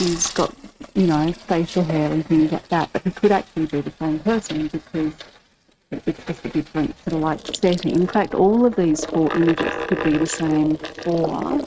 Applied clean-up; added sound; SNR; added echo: neural mask model RNNoise.